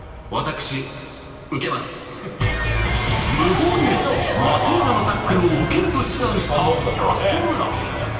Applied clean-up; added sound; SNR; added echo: none; none; none; reverberation time 2.6 s.